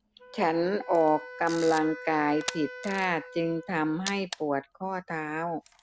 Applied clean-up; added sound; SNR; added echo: none; Wind instrument, woodwind instrument + Camera; 14 dB; none.